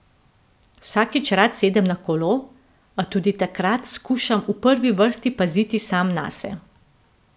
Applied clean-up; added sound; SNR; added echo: none; none; none; none.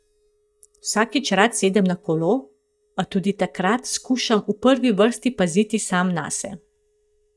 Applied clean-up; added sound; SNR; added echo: neural mask model DeepFilterNet 3.